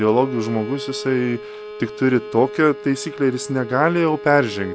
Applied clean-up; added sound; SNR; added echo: none; Bowed string instrument; 12 dB; none.